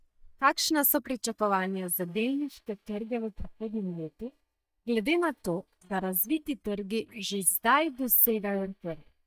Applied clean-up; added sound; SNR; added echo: neural mask model DeepFilterNet 3.